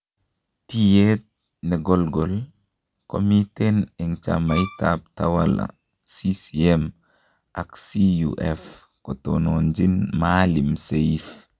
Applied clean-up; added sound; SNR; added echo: none; Bowed string instrument; 11 dB; none.